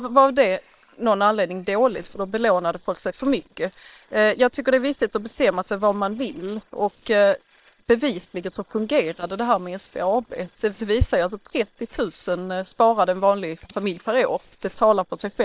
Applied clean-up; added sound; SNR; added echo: neural separator model SepFormer WHAM!.